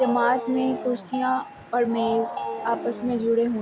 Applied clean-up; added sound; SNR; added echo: none; Wild animals + Bell; 8 dB; none.